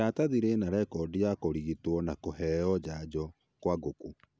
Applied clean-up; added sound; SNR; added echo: none; none; none; none.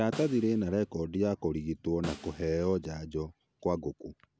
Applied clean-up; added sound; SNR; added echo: none; Snare drum; 17 dB; none.